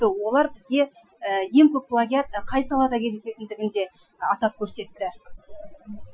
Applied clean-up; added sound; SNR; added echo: classical method Wiener filter.